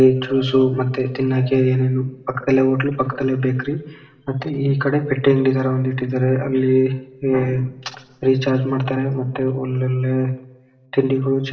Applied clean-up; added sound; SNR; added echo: none; none; none; reverberation time 1.3 s.